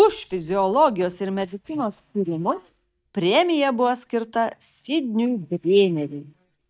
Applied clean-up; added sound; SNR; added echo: neural mask model DeepFilterNet 3.